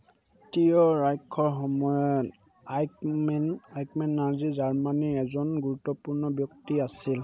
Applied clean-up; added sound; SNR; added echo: none; none; none; none.